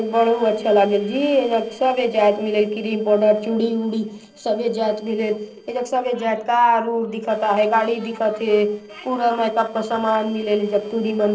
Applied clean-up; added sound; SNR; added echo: neural separator model SepFormer DNS4.